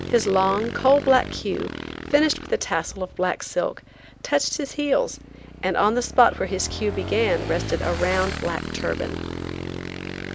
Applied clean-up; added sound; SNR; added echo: none; Motorcycle / Engine; 9 dB; none.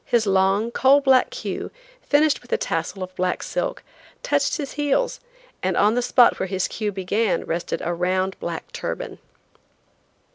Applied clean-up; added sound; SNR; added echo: none; none; none; none.